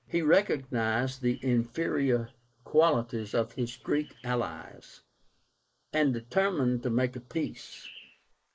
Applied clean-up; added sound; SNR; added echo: neural mask model Resemble Enhance denoiser.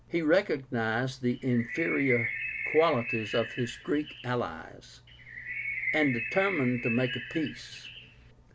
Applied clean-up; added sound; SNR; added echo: none; Bird; 6 dB; none.